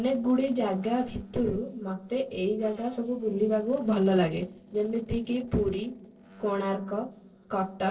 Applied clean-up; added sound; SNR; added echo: neural separator model SepFormer DNS4.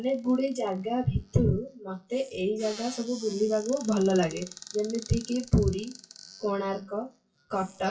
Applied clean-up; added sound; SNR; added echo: classical method WPE with log-MMSE.